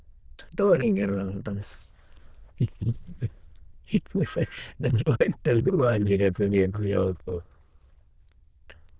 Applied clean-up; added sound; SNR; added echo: neural diffusion model UNIVERSE++.